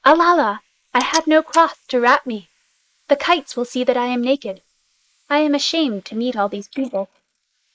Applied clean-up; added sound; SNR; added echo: neural mask model Resemble Enhance denoiser.